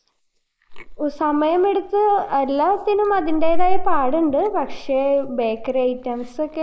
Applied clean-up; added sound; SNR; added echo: neural mask model Resemble Enhance denoiser.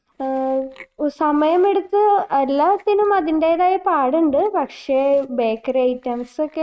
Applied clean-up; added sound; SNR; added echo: neural mask model RNNoise.